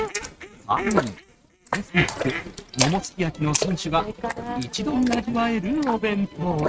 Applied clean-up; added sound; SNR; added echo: neural mask model RNNoise.